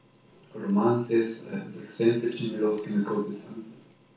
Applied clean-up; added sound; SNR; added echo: none; Bell; 13 dB; reverberation time 0.4 s.